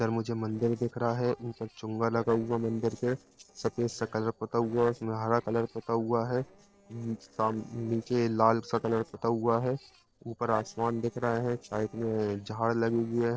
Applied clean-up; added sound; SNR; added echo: neural separator model SepFormer DNS4.